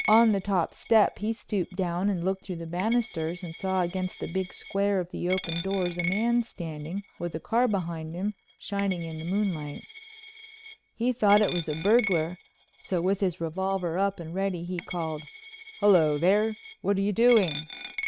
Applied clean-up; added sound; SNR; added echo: none; Coin (dropping); 12 dB; none.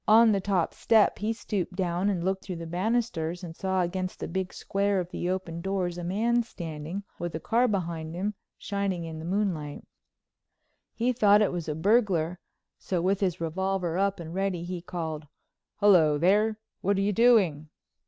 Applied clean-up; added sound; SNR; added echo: none; none; none; none.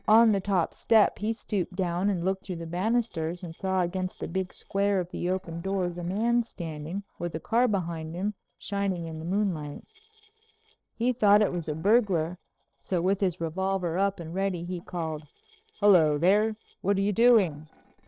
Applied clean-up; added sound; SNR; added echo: neural separator model SepFormer DNS4.